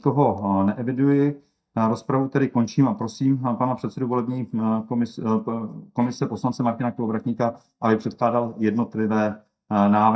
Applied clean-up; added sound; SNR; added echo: neural mask model DeepFilterNet 3.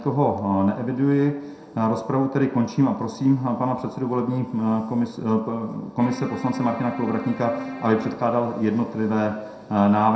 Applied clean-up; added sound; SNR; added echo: none; Keyboard (musical); 13 dB; reverberation time 0.6 s.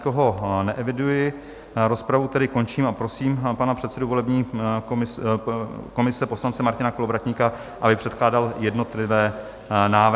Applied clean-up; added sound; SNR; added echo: none; none; none; none.